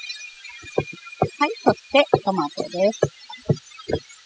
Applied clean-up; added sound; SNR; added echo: classical method spectral subtraction.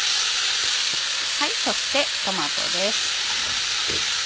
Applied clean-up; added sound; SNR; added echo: none; none; none; none.